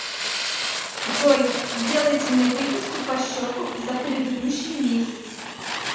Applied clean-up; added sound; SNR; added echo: none; Fire; 5 dB; reverberation time 1.1 s.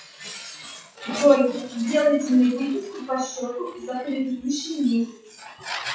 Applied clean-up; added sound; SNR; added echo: classical method WPE with log-MMSE.